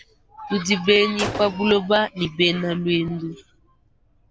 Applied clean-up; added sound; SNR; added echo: none; Gunshot, gunfire; 16 dB; none.